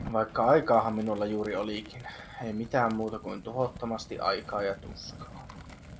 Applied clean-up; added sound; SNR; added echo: none; Fire; 16 dB; none.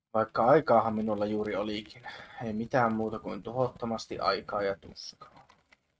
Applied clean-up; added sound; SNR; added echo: neural mask model RNNoise.